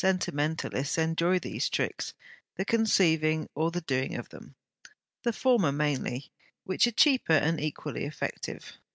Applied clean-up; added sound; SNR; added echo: none; none; none; none.